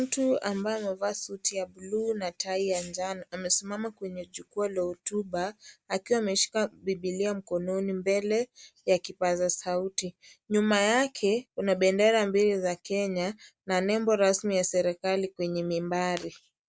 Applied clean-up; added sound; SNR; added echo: none; none; none; none.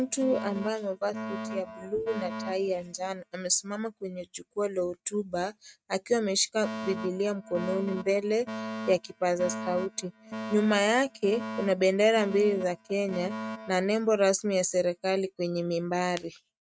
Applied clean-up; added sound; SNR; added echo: neural mask model RNNoise.